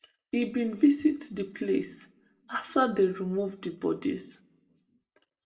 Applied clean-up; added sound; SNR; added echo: none; none; none; reverberation time 0.5 s.